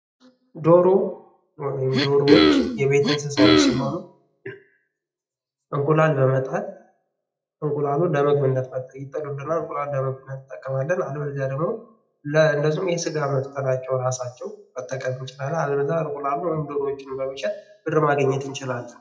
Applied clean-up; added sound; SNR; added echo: classical method WPE with log-MMSE.